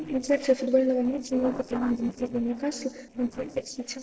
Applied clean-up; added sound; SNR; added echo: neural separator model SepFormer DNS4.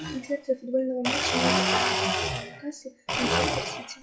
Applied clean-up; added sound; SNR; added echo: classical method WPE with log-MMSE.